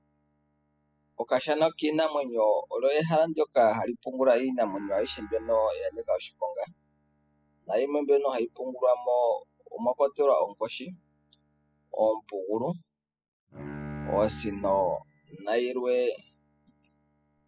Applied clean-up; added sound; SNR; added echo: classical method spectral subtraction.